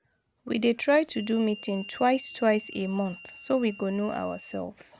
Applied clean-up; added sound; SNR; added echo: none; Harmonica; 17 dB; none.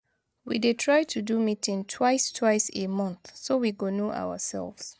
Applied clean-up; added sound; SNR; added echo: neural mask model DeepFilterNet 3.